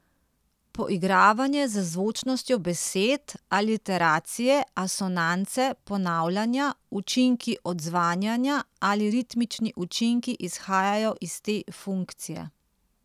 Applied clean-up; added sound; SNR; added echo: none; none; none; none.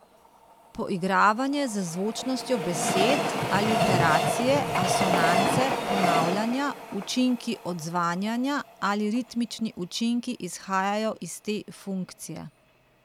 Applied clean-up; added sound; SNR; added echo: none; Train; 2 dB; none.